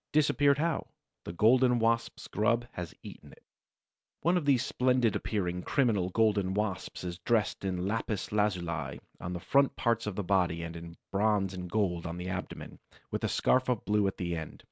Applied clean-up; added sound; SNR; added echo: none; none; none; none.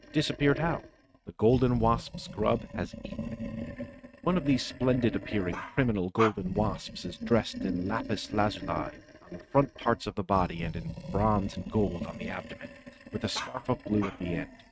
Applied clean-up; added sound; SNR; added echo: neural mask model RNNoise.